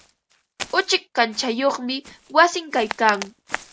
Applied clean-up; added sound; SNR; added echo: none; Walk, footsteps; 15 dB; none.